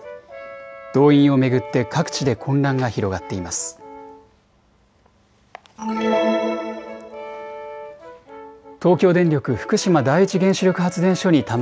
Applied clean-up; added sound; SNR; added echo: none; Brass instrument; 18 dB; none.